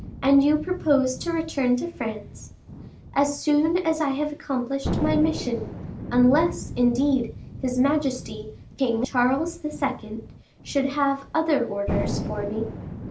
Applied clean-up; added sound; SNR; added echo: none; Thunder; 10 dB; none.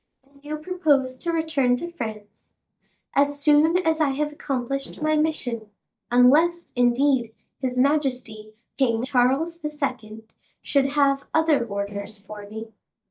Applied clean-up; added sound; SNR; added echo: neural mask model DeepFilterNet 3.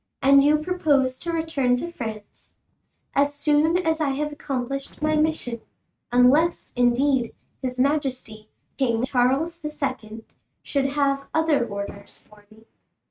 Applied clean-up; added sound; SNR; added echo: neural mask model RNNoise.